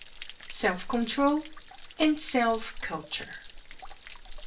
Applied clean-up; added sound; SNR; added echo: none; Stream / Trickle, dribble / Splash, splatter; 10 dB; reverberation time 0.2 s.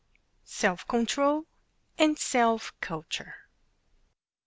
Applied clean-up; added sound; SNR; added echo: none; none; none; none.